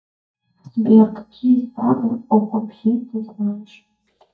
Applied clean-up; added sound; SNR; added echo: neural mask model DeepFilterNet 3.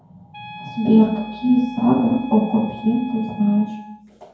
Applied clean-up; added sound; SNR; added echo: none; Wind instrument, woodwind instrument; 18 dB; reverberation time 0.9 s.